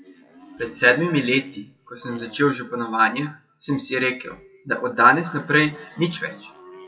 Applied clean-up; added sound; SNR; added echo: classical method WPE with log-MMSE.